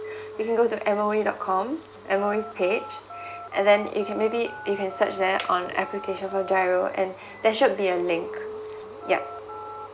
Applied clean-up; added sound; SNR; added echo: none; Chink, clink + Telephone; 14 dB; none.